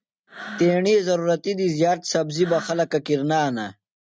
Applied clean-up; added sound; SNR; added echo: neural mask model RNNoise.